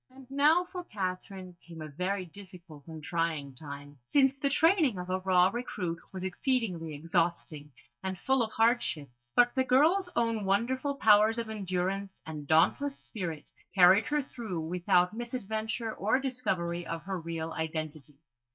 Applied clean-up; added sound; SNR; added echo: neural mask model DeepFilterNet 3.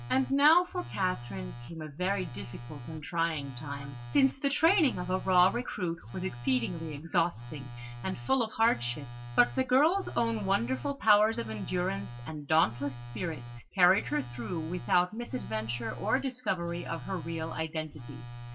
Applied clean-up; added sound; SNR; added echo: none; Telephone; 12 dB; reverberation time 0.2 s.